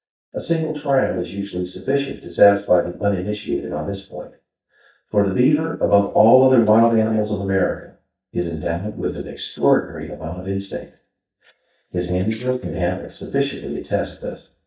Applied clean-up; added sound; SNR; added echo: neural mask model DeepFilterNet 3.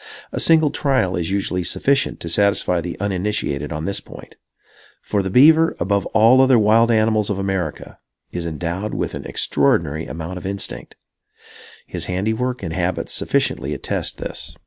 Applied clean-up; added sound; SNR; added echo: none; none; none; none.